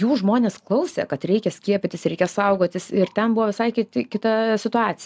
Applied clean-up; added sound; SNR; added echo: none; none; none; none.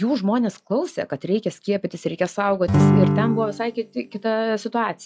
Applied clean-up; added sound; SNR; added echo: classical method log-MMSE.